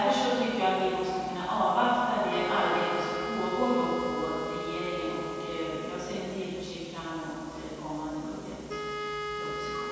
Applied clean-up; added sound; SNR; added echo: none; Wind instrument, woodwind instrument; 8 dB; reverberation time 2.1 s.